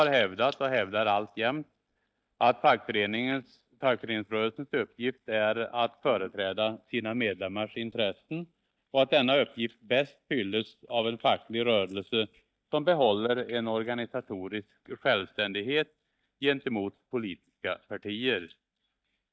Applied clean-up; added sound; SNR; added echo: neural mask model DeepFilterNet 3.